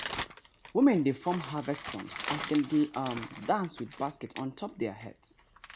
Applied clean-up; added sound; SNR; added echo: none; Crumpling, crinkling; 11 dB; none.